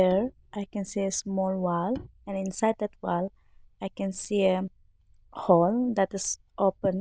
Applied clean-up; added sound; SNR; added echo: neural diffusion model UNIVERSE++.